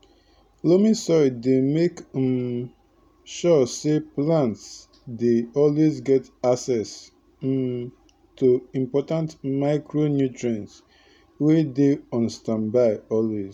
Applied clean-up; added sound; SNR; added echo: none; none; none; none.